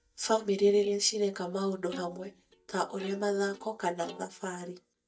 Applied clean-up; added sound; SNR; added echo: neural mask model DeepFilterNet 3.